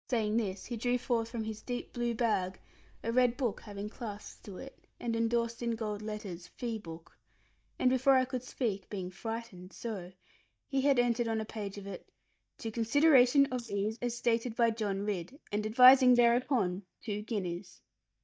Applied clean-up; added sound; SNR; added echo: neural mask model DeepFilterNet 3.